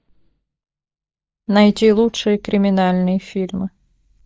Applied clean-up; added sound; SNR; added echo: neural mask model DeepFilterNet 3.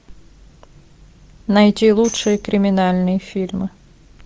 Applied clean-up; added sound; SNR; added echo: none; Tambourine; 19 dB; none.